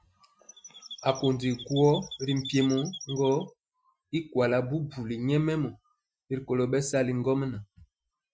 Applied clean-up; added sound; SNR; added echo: classical method Wiener filter.